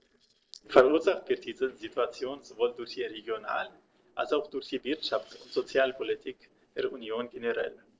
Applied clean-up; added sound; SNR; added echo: neural separator model SepFormer DNS4.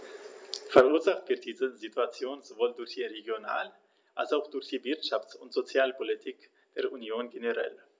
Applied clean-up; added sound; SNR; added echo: none; none; none; none.